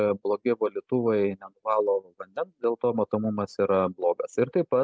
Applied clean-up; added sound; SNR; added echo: none; none; none; none.